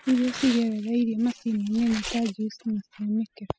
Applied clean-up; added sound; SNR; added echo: classical method spectral subtraction.